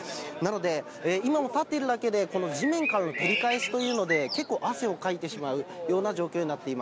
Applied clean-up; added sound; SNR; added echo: none; Bird; 4 dB; none.